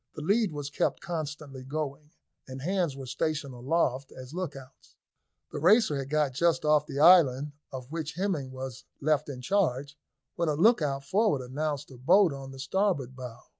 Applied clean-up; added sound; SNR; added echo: none; none; none; none.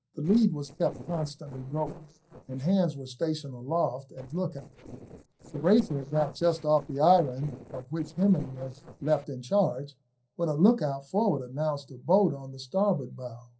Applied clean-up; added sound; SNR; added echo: neural separator model SepFormer DNS4.